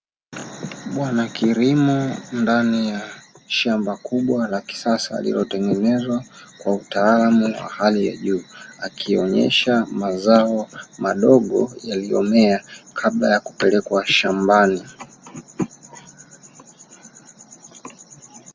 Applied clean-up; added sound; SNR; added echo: none; none; none; none.